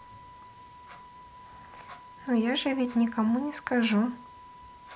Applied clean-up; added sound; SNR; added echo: none; Wind instrument, woodwind instrument; 19 dB; none.